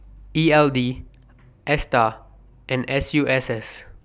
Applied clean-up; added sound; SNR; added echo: none; none; none; none.